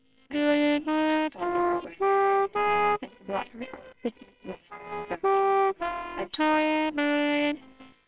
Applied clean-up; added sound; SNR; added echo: neural separator model SepFormer WHAMR!.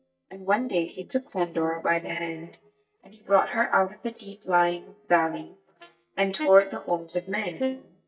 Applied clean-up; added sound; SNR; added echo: neural mask model DeepFilterNet 3.